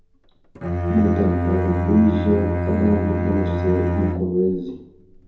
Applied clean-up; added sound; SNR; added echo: none; Bowed string instrument; 1 dB; reverberation time 2.7 s.